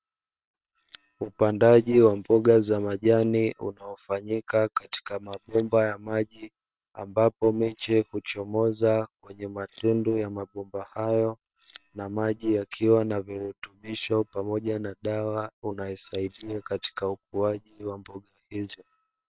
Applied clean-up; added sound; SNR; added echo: neural separator model SepFormer WHAM!.